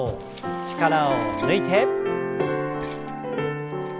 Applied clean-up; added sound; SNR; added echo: none; Splash, splatter + Keys jangling; 15 dB; none.